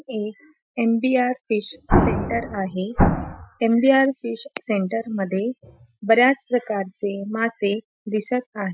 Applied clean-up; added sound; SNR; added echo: classical method Wiener filter.